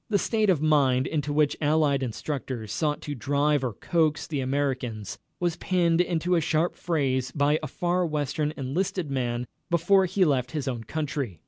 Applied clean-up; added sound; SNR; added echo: none; none; none; none.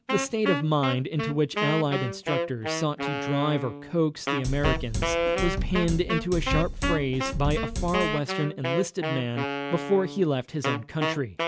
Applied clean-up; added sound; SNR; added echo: none; Wind instrument, woodwind instrument + Drum kit; 2 dB; none.